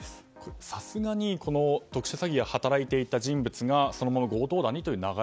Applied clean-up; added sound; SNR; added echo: none; none; none; none.